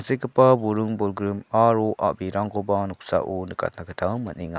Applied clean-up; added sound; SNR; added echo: none; none; none; none.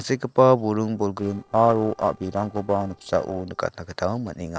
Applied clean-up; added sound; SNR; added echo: neural separator model SepFormer DNS4.